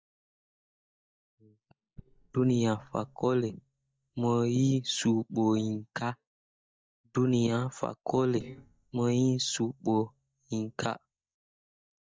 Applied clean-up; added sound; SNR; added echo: neural mask model DeepFilterNet 3.